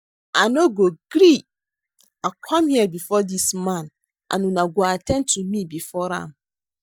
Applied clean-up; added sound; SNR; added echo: neural mask model DeepFilterNet 3.